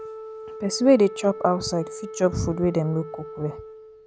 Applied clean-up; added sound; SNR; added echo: none; Wind instrument, woodwind instrument; 13 dB; none.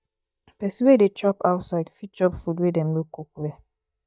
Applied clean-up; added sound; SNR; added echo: neural mask model DeepFilterNet 3.